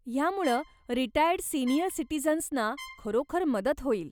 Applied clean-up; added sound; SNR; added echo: none; Trumpet; 20 dB; none.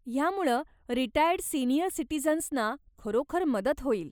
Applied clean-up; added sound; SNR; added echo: neural mask model Resemble Enhance denoiser.